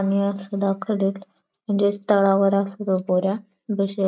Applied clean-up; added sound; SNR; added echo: none; none; none; none.